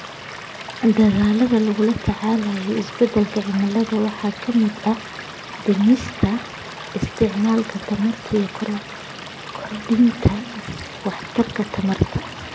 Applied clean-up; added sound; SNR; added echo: none; Stream / Liquid; 13 dB; none.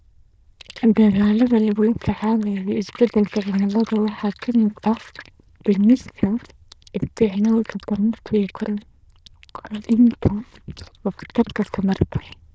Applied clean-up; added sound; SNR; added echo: neural diffusion model UNIVERSE++.